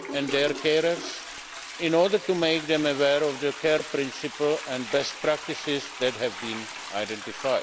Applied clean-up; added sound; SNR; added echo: none; Toilet flush; 11 dB; none.